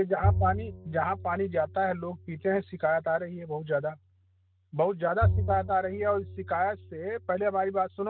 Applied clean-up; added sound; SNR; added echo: none; Bowed string instrument; 5 dB; none.